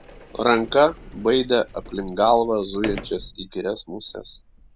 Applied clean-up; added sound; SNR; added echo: none; Sliding door; 17 dB; none.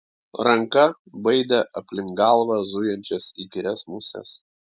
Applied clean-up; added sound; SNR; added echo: none; none; none; none.